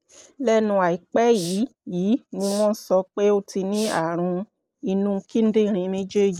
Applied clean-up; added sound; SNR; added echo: neural mask model Resemble Enhance denoiser.